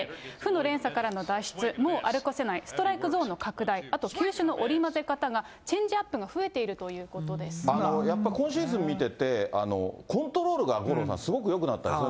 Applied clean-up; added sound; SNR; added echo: none; none; none; none.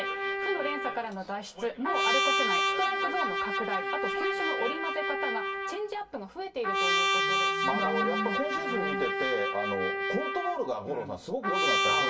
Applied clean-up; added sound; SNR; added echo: none; Trumpet; -4 dB; reverberation time 0.1 s.